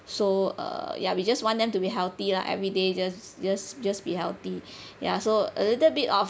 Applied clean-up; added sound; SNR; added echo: none; none; none; none.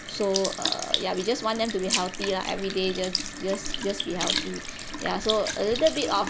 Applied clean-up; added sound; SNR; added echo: none; Sink (filling or washing) / Liquid; 4 dB; none.